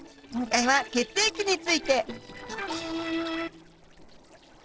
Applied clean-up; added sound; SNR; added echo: neural separator model SepFormer DNS4.